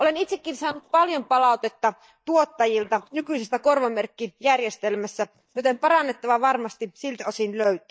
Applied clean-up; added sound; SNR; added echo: neural mask model DeepFilterNet 3.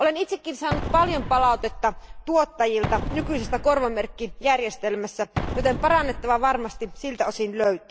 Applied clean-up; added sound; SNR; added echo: none; Explosion; 8 dB; none.